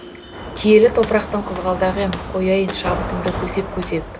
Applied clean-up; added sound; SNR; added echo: none; Walk, footsteps; 8 dB; none.